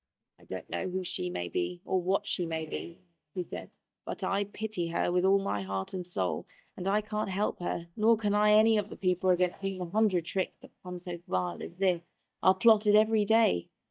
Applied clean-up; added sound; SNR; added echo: neural mask model DeepFilterNet 3.